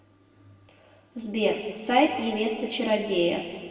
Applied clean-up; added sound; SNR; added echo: none; none; none; reverberation time 2.1 s.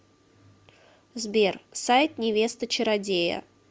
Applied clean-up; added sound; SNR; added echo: none; none; none; none.